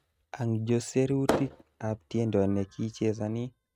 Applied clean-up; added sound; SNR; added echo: neural mask model RNNoise.